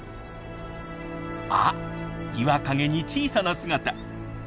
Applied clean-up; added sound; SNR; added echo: none; none; none; none.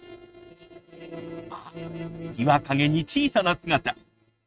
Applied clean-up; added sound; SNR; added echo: neural mask model RNNoise.